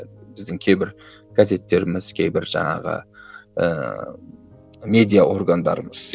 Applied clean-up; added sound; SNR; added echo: none; none; none; none.